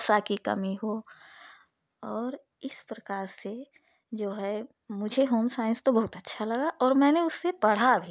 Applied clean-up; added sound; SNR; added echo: none; none; none; none.